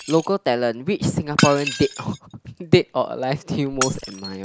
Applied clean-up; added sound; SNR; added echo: none; Shatter; 10 dB; none.